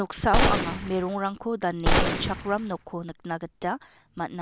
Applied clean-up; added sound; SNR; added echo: none; Gunshot, gunfire; -3 dB; none.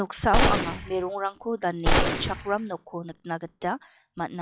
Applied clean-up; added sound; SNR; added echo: classical method log-MMSE.